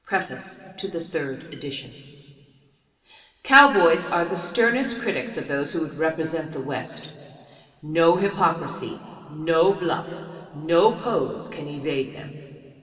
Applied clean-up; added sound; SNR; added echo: none; none; none; reverberation time 2.5 s.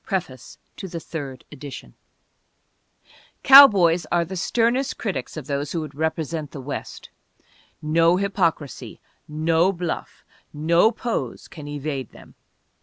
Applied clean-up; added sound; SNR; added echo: none; none; none; none.